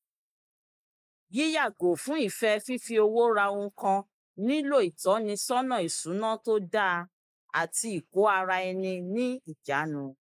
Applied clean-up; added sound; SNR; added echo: neural mask model Resemble Enhance denoiser.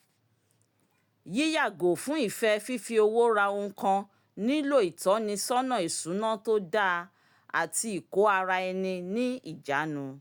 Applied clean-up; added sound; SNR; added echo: none; none; none; none.